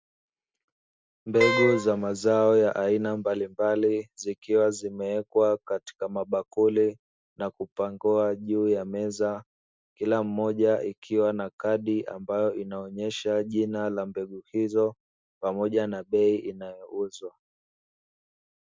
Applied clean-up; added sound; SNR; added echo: none; Wind instrument, woodwind instrument; 2 dB; none.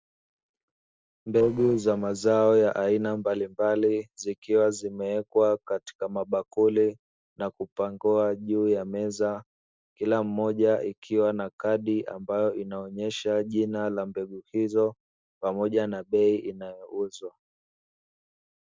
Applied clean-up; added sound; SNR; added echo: neural separator model SepFormer DNS4.